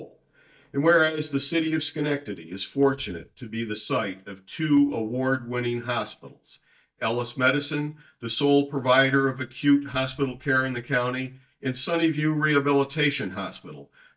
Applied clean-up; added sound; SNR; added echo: neural mask model DeepFilterNet 3.